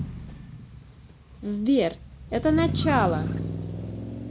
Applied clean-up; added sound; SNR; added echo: none; Motor vehicle (road); 4 dB; none.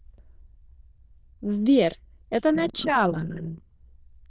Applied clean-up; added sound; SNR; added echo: neural diffusion model UNIVERSE++.